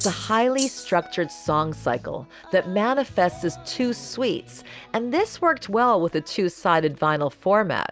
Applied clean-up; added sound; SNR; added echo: none; Rattle (instrument); 9 dB; none.